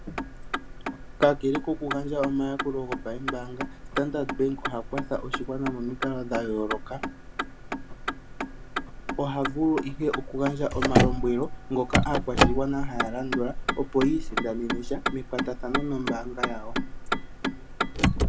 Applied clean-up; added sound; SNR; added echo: none; Motor vehicle (road); 0 dB; none.